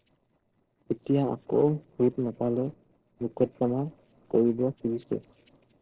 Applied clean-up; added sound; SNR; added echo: neural separator model SepFormer DNS4.